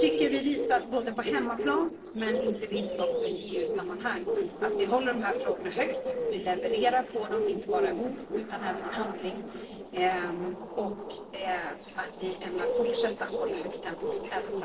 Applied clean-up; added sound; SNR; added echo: neural separator model SepFormer DNS4.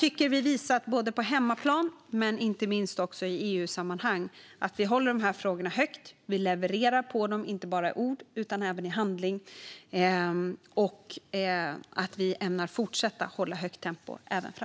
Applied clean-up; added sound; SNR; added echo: none; none; none; none.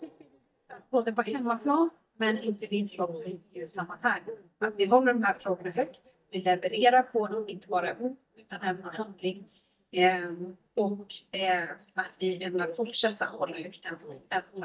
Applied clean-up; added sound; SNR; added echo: neural mask model DeepFilterNet 3.